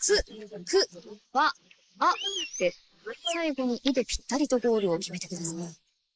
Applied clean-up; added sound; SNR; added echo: neural mask model Resemble Enhance denoiser.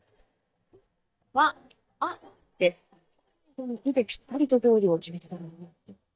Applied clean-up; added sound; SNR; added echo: neural mask model DeepFilterNet 3.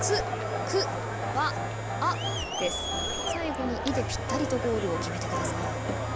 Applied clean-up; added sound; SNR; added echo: none; Crowd + Domestic sounds, home sounds; 0 dB; none.